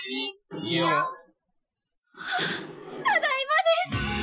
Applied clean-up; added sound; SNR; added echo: classical method Wiener filter.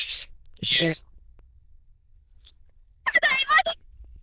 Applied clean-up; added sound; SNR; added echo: neural diffusion model UNIVERSE++.